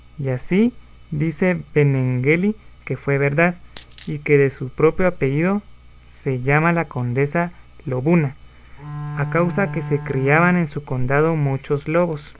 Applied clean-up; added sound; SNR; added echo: none; Coin (dropping) + Bowed string instrument; 10 dB; none.